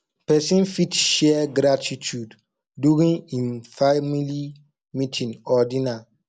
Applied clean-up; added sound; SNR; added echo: none; none; none; none.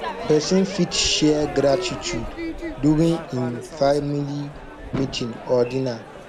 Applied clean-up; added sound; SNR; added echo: none; Crowd / Fireworks; 10 dB; none.